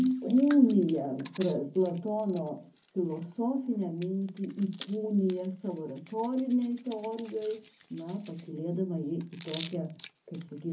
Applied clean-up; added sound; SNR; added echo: none; Hands; 14 dB; reverberation time 0.3 s.